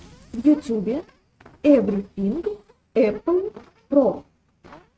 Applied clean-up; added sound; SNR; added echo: neural mask model RNNoise.